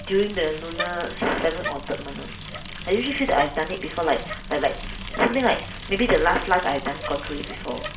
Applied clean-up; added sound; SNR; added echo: none; Bicycle; 9 dB; reverberation time 0.4 s.